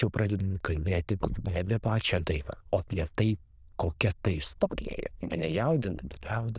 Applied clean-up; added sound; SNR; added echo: neural diffusion model UNIVERSE++.